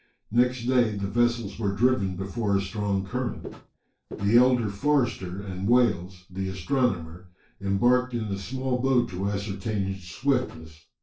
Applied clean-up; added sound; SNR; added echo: neural separator model SepFormer DNS4.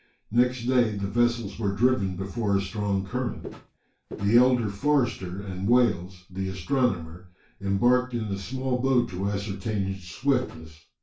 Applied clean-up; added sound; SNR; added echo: none; Walk, footsteps; 14 dB; reverberation time 0.2 s.